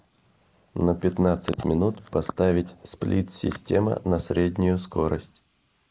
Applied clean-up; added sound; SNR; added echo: neural mask model Resemble Enhance denoiser.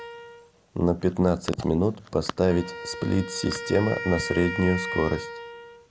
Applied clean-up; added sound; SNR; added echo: none; Wind instrument, woodwind instrument; 11 dB; none.